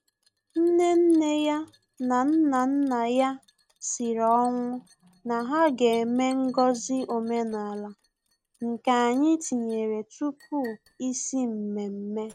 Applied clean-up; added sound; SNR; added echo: neural mask model RNNoise.